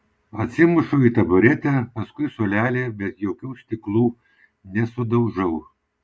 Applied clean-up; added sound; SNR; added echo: none; none; none; none.